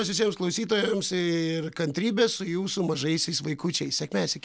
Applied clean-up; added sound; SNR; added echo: none; none; none; none.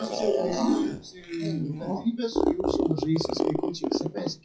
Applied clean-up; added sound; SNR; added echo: classical method WPE with log-MMSE.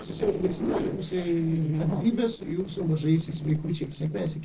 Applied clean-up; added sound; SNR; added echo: neural separator model SepFormer DNS4.